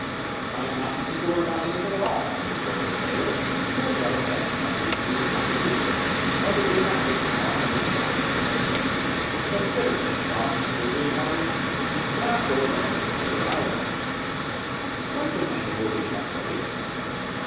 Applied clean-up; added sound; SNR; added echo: none; Mechanical fan; -5 dB; reverberation time 1.1 s.